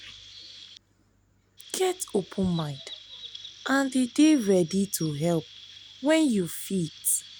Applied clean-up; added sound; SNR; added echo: none; Chirp, tweet; 19 dB; none.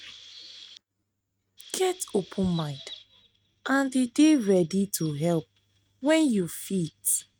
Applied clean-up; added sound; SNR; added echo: neural mask model RNNoise.